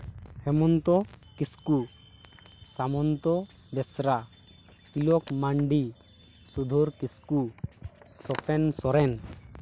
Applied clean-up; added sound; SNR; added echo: none; none; none; none.